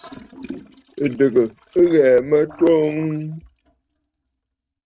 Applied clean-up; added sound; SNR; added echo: neural mask model RNNoise.